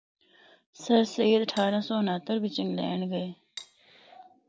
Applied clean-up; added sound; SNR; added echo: none; Cutlery, silverware; 19 dB; none.